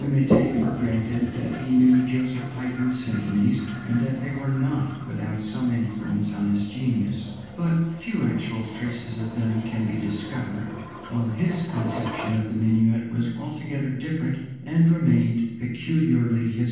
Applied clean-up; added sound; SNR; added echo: none; Toilet flush; 10 dB; reverberation time 1.2 s.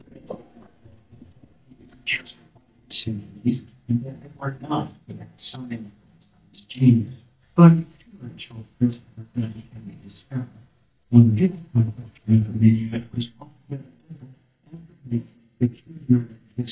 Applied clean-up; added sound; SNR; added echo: neural mask model DeepFilterNet 3.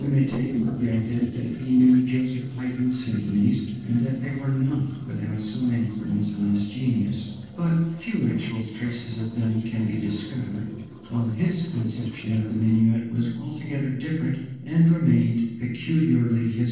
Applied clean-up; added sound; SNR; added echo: neural separator model SepFormer DNS4.